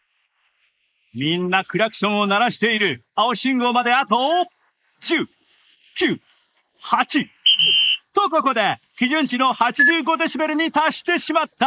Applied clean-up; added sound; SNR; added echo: neural mask model Resemble Enhance denoiser.